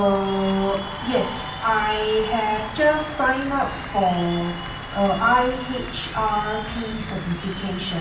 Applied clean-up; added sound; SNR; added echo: none; Applause / Cheering; 12 dB; reverberation time 0.7 s.